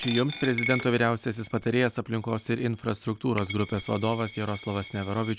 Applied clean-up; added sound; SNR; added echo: none; Coin (dropping); 11 dB; none.